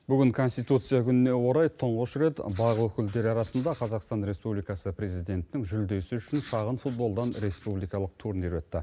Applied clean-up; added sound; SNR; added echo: none; Writing; 19 dB; none.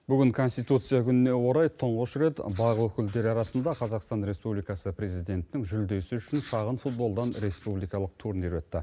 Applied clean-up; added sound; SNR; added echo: neural mask model Resemble Enhance denoiser.